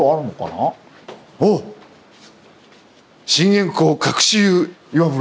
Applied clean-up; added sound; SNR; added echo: none; none; none; none.